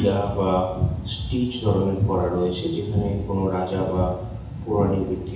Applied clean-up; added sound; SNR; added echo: none; none; none; reverberation time 0.9 s.